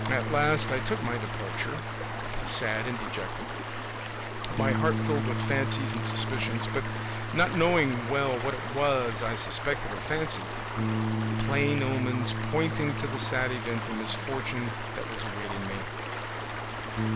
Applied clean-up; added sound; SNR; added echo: none; Bass guitar + Stream; 1 dB; none.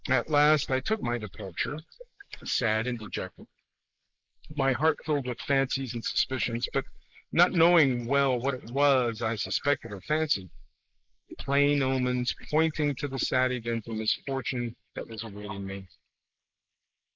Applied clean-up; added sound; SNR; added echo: neural mask model Resemble Enhance denoiser.